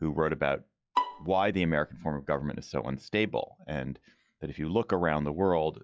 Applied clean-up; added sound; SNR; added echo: classical method log-MMSE.